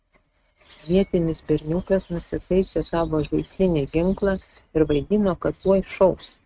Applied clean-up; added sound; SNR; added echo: neural mask model RNNoise.